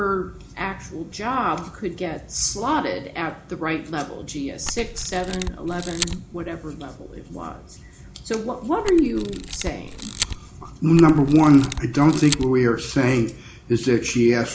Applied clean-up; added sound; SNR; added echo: none; Camera; 10 dB; reverberation time 0.4 s.